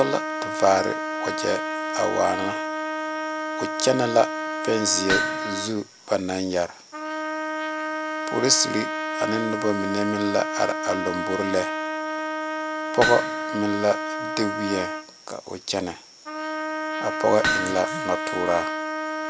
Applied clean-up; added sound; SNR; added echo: none; Trumpet + Hammer; 2 dB; none.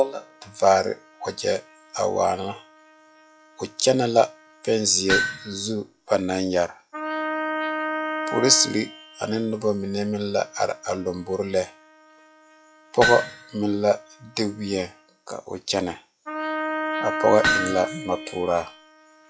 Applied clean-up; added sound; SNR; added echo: classical method log-MMSE.